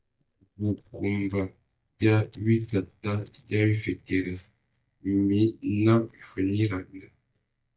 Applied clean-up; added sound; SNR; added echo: neural mask model DeepFilterNet 3.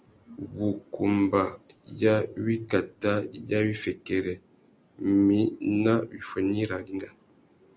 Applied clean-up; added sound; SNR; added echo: none; none; none; none.